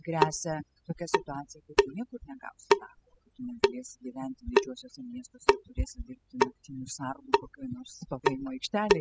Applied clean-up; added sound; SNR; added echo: classical method spectral subtraction.